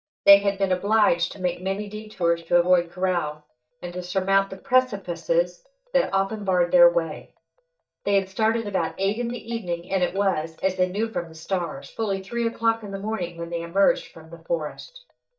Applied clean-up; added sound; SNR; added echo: neural mask model DeepFilterNet 3.